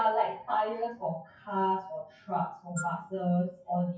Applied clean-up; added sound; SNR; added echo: classical method WPE with log-MMSE.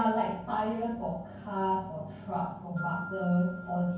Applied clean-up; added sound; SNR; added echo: none; Glockenspiel; 15 dB; reverberation time 0.9 s.